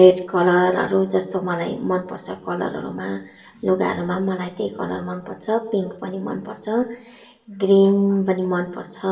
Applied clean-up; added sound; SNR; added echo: none; none; none; reverberation time 0.7 s.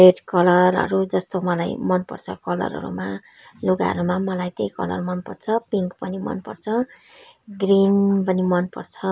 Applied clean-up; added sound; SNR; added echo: none; none; none; none.